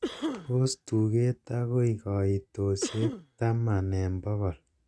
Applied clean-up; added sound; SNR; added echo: neural mask model RNNoise.